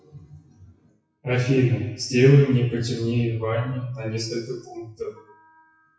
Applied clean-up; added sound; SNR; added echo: classical method WPE with log-MMSE.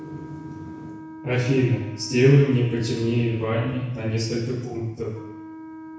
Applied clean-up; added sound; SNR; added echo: none; Wind instrument, woodwind instrument; 17 dB; reverberation time 1.0 s.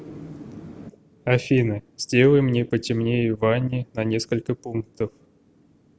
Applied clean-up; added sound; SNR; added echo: none; none; none; none.